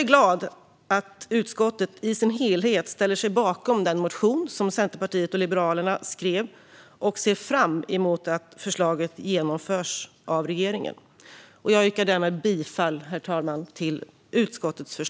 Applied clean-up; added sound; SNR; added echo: none; none; none; none.